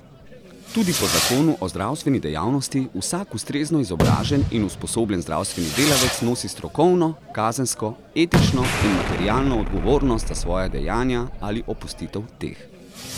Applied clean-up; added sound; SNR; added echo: none; Fireworks + Explosion; 3 dB; none.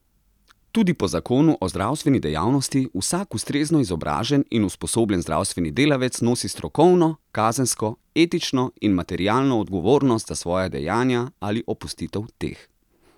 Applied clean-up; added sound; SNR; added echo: none; none; none; none.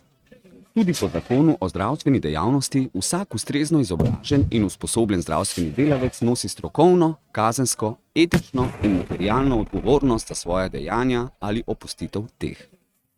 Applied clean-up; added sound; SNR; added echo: neural mask model RNNoise.